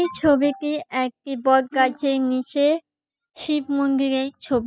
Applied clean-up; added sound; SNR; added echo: classical method spectral subtraction.